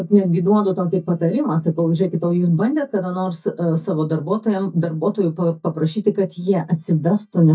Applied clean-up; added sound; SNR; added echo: neural mask model DeepFilterNet 3.